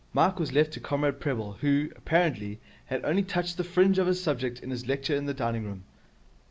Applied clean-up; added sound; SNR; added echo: none; none; none; none.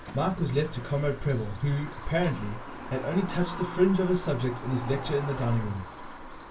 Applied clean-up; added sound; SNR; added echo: none; Bird vocalization, bird call, bird song; 12 dB; reverberation time 0.1 s.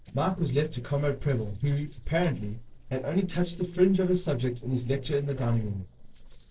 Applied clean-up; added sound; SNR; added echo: neural separator model SepFormer DNS4.